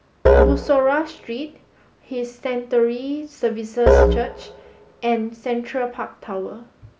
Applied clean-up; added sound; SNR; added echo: none; Musical instrument; -3 dB; none.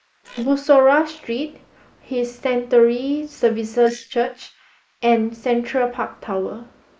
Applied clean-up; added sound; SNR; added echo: neural mask model Resemble Enhance denoiser.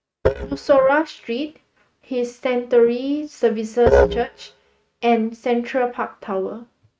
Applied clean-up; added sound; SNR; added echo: neural mask model RNNoise.